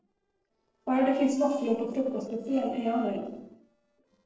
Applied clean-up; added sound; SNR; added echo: neural separator model SepFormer DNS4.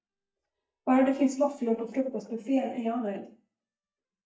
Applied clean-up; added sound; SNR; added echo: neural mask model DeepFilterNet 3.